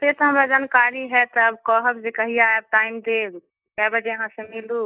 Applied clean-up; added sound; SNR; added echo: neural mask model DeepFilterNet 3.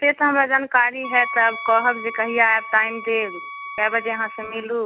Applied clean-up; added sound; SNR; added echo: none; Wind instrument, woodwind instrument; 13 dB; none.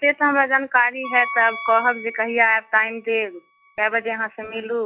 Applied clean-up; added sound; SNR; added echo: classical method log-MMSE.